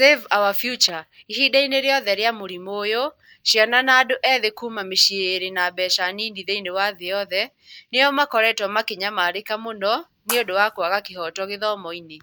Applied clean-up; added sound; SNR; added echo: neural mask model DeepFilterNet 3.